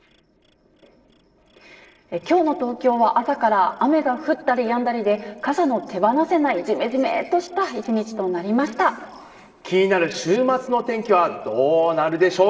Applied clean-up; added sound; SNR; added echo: neural separator model SepFormer DNS4.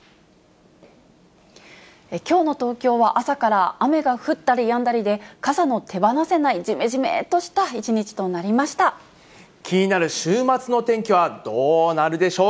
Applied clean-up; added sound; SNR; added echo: none; none; none; none.